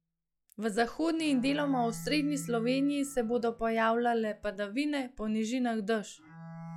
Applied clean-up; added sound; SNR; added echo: classical method log-MMSE.